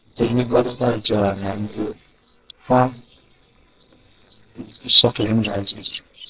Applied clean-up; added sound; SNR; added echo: neural separator model SepFormer WHAMR!.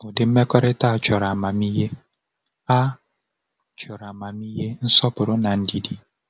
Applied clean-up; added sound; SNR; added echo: none; none; none; none.